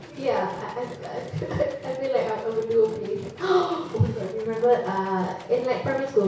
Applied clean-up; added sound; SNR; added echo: none; Engine; 17 dB; reverberation time 0.6 s.